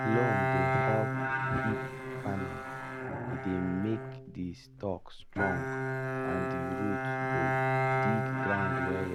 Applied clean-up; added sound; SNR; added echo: none; Bowed string instrument; -4 dB; none.